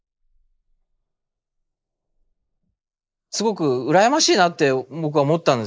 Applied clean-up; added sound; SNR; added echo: neural mask model Resemble Enhance denoiser.